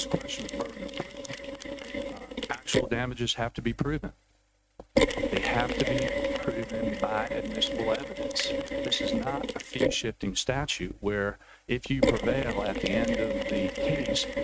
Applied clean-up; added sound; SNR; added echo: neural mask model RNNoise.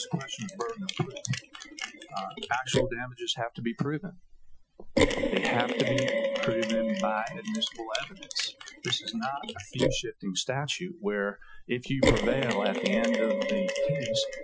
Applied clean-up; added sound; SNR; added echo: classical method Wiener filter.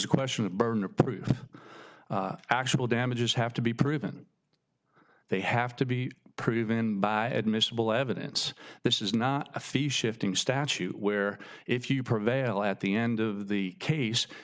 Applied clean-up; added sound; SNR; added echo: none; none; none; none.